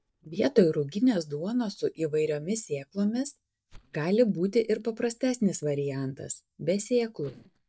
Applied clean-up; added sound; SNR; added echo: neural mask model DeepFilterNet 3.